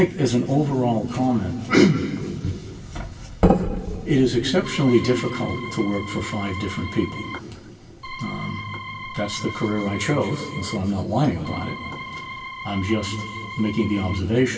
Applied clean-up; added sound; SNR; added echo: none; Organ; 12 dB; reverberation time 2.4 s.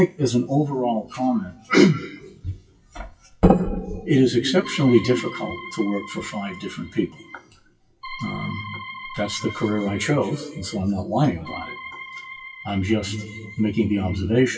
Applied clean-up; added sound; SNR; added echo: classical method WPE with log-MMSE.